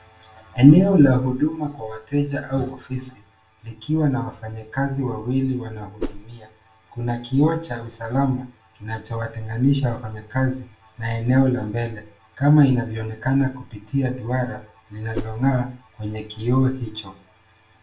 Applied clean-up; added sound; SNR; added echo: none; Whoosh, swoosh, swish; 7 dB; reverberation time 0.3 s.